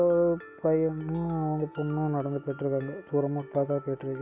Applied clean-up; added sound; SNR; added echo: none; Mallet percussion; 20 dB; none.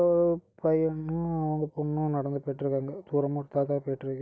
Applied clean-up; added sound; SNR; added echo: none; none; none; none.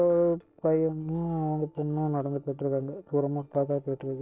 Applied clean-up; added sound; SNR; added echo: neural separator model SepFormer DNS4.